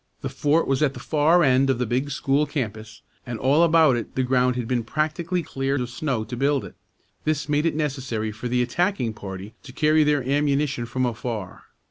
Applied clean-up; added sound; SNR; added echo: none; none; none; none.